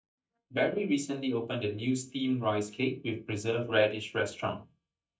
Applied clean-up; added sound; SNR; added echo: neural mask model DeepFilterNet 3.